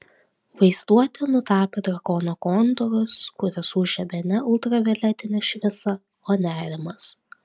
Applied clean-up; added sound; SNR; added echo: none; none; none; none.